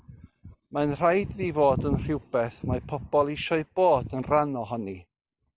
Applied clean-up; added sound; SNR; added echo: none; none; none; none.